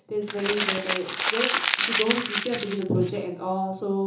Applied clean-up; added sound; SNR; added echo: none; Crumpling, crinkling; 0 dB; reverberation time 0.6 s.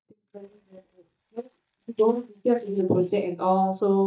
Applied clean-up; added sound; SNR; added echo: neural mask model DeepFilterNet 3.